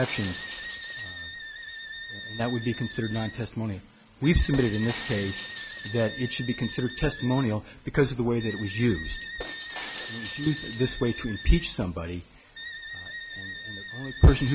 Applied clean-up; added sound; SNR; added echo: none; Shatter + Wind instrument, woodwind instrument; 11 dB; none.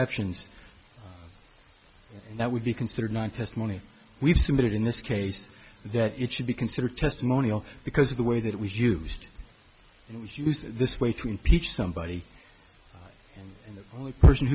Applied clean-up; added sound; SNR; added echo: none; none; none; none.